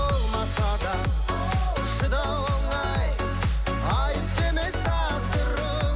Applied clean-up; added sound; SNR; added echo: none; none; none; none.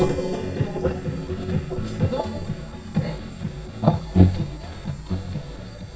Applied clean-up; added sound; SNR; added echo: neural mask model DeepFilterNet 3.